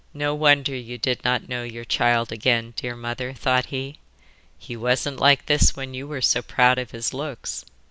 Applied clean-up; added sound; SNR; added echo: none; none; none; none.